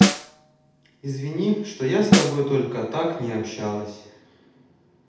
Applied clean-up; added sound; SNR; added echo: none; Snare drum; -1 dB; reverberation time 0.8 s.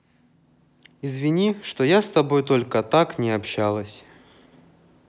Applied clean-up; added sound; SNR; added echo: none; none; none; none.